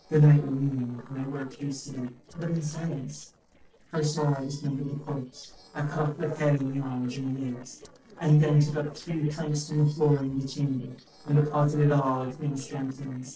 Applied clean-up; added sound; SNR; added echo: neural separator model SepFormer DNS4.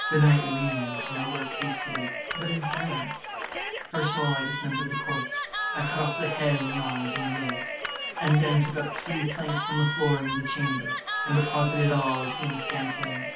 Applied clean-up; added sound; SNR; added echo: none; Cheering; 3 dB; reverberation time 0.2 s.